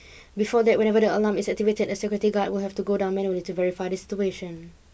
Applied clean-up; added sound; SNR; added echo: none; none; none; none.